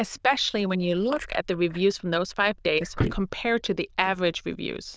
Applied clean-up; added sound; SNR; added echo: neural diffusion model UNIVERSE++.